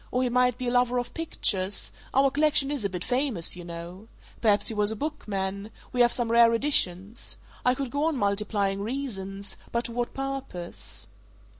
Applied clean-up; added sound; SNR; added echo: none; none; none; none.